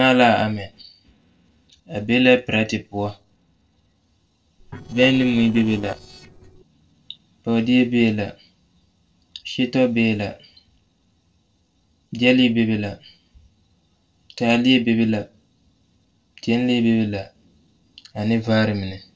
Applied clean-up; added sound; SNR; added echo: neural separator model SepFormer DNS4.